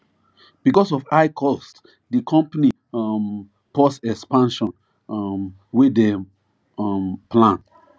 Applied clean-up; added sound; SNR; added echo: none; none; none; none.